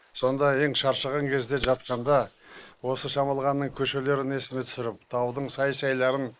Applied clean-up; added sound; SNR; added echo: neural mask model Resemble Enhance denoiser.